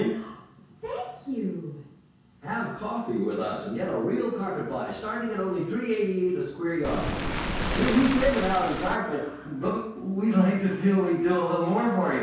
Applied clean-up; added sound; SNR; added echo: none; Waves, surf; 2 dB; reverberation time 0.6 s.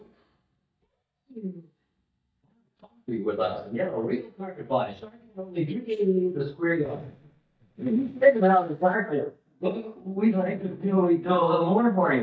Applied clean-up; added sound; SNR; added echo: neural mask model DeepFilterNet 3.